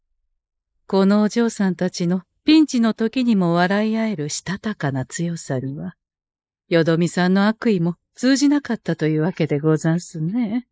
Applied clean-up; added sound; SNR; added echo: neural mask model Resemble Enhance denoiser.